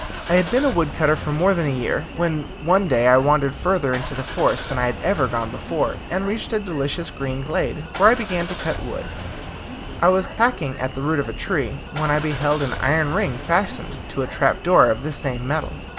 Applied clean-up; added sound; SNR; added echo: none; Engine starting / Car; 10 dB; none.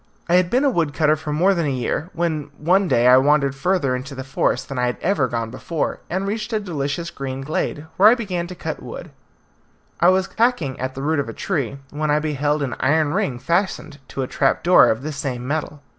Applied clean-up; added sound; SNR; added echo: none; none; none; none.